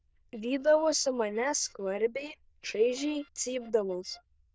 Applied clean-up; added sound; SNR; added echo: neural diffusion model UNIVERSE++.